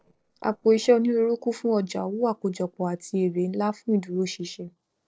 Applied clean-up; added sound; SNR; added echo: neural separator model SepFormer DNS4.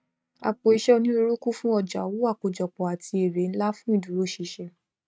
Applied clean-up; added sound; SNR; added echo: neural mask model RNNoise.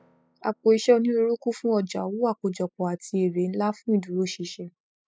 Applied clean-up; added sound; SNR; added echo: classical method spectral subtraction.